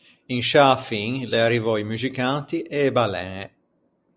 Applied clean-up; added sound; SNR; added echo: none; none; none; none.